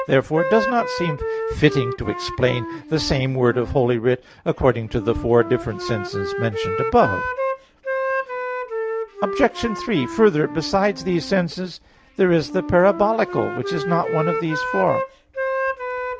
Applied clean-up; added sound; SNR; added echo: none; Wind instrument, woodwind instrument; 6 dB; none.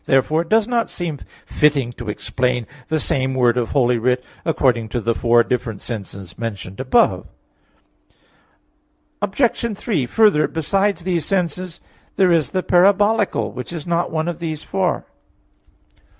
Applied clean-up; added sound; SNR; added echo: none; none; none; none.